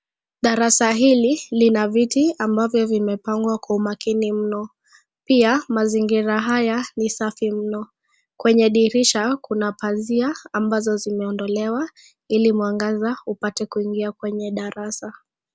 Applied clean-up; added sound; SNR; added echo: none; none; none; none.